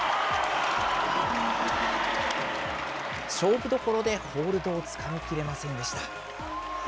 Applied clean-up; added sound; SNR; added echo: none; none; none; none.